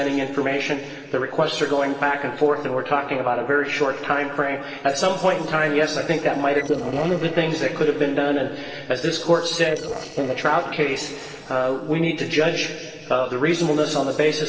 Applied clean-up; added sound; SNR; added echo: neural separator model SepFormer DNS4.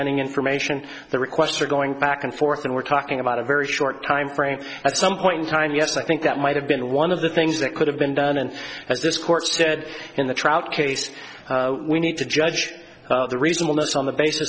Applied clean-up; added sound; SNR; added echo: none; none; none; none.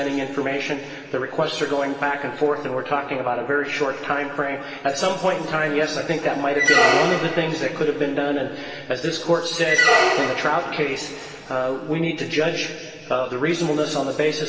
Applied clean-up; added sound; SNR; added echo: none; Squeak; -1 dB; reverberation time 2.4 s.